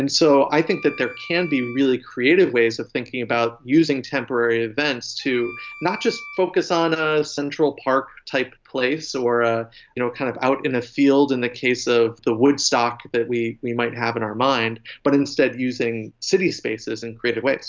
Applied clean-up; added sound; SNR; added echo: none; Wind instrument, woodwind instrument; 17 dB; none.